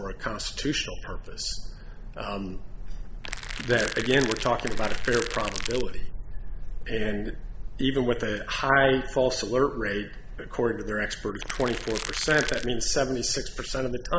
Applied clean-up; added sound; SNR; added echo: none; Crackle; 9 dB; none.